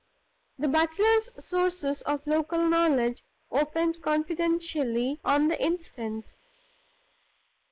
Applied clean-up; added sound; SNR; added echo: neural mask model Resemble Enhance denoiser.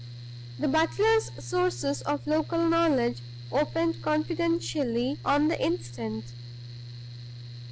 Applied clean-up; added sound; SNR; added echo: none; Mechanical fan; 12 dB; none.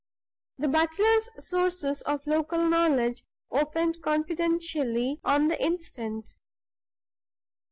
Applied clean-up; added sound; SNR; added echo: none; none; none; none.